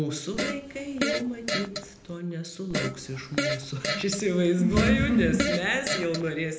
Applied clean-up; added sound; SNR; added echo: none; Fart; 5 dB; reverberation time 0.8 s.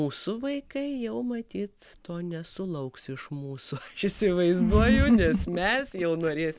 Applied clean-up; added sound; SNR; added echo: none; none; none; none.